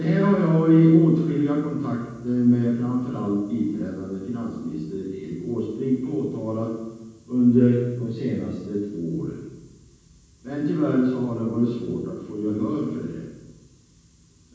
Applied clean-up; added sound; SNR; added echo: none; none; none; reverberation time 1.2 s.